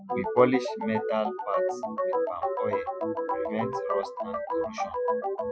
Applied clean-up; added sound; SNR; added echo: classical method Wiener filter.